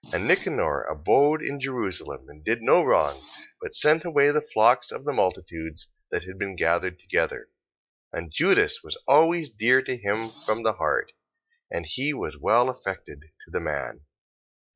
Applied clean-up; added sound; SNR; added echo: classical method log-MMSE.